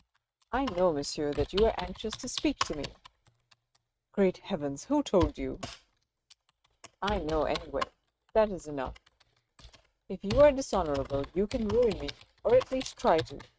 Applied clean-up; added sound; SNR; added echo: neural mask model RNNoise.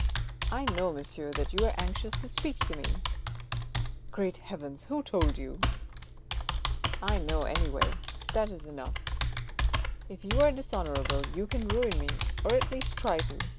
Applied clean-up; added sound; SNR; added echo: none; Computer keyboard; -3 dB; none.